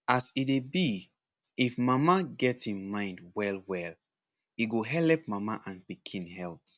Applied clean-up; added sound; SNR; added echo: none; none; none; none.